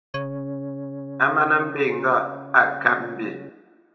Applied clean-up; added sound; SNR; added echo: none; Organ; 10 dB; reverberation time 0.8 s.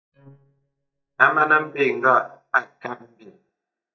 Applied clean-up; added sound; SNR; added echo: neural mask model DeepFilterNet 3.